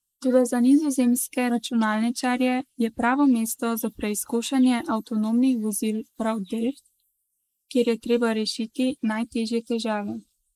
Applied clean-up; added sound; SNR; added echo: neural mask model Resemble Enhance denoiser.